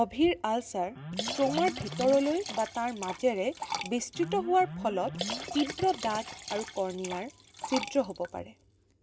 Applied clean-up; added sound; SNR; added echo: none; Alarm + Liquid; 9 dB; none.